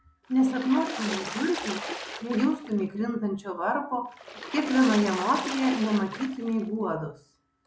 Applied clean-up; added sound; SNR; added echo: none; Water / Splash, splatter; 10 dB; none.